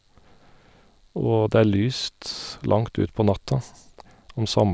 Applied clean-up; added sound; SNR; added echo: none; none; none; none.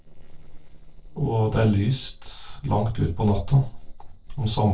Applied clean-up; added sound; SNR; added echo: neural separator model SepFormer DNS4.